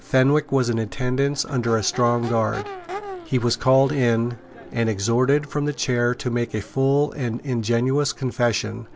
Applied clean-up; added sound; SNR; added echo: none; Crowd / Race car, auto racing / Accelerating, revving, vroom; 18 dB; none.